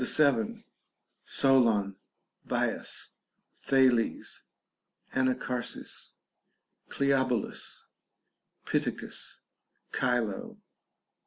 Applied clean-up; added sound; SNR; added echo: none; none; none; none.